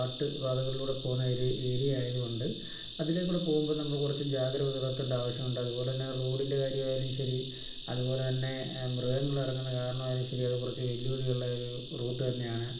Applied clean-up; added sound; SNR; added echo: none; Insect; 1 dB; reverberation time 1.9 s.